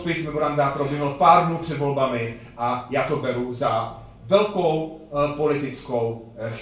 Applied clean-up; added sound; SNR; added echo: none; none; none; reverberation time 0.3 s.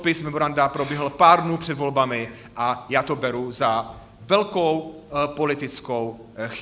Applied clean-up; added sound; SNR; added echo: none; none; none; none.